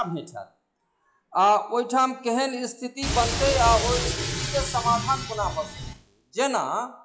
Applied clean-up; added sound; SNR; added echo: classical method log-MMSE.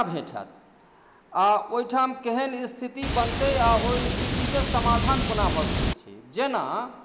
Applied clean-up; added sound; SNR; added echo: none; Water; -2 dB; none.